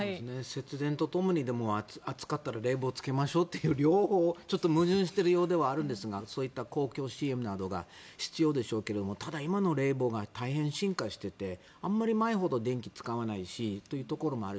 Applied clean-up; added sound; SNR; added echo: none; none; none; none.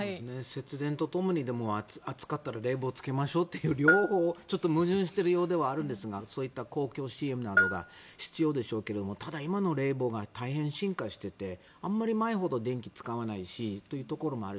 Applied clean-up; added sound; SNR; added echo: none; Bell; 3 dB; none.